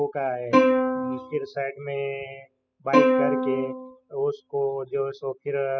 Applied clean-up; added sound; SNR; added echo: classical method spectral subtraction.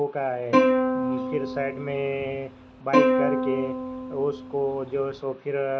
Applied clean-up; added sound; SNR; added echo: none; Plucked string instrument; -3 dB; none.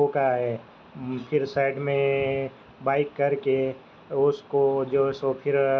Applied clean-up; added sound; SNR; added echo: none; none; none; none.